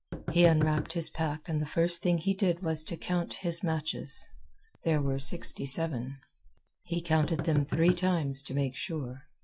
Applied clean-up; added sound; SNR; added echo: classical method log-MMSE.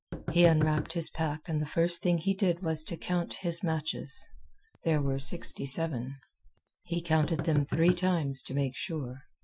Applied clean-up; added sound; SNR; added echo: classical method Wiener filter.